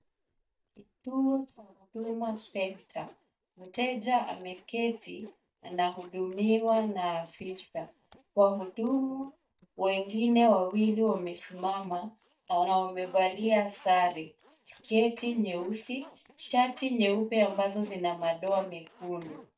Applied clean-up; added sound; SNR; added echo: neural mask model DeepFilterNet 3.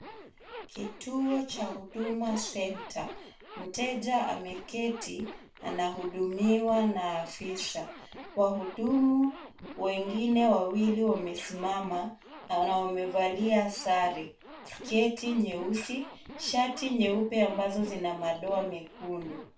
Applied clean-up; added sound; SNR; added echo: none; Zipper (clothing); 17 dB; reverberation time 0.3 s.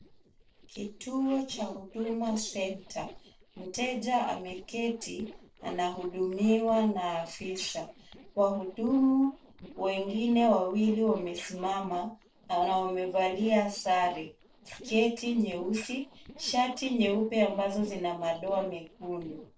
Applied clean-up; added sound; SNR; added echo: neural separator model SepFormer DNS4.